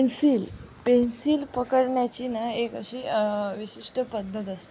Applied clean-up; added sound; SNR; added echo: none; none; none; none.